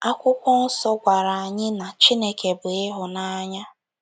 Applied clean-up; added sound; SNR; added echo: none; none; none; none.